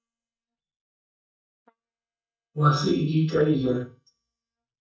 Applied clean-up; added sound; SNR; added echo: neural mask model DeepFilterNet 3.